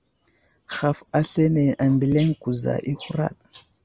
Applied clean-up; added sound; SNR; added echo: none; none; none; none.